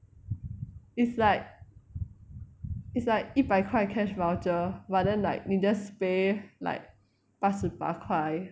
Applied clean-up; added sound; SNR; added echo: none; none; none; none.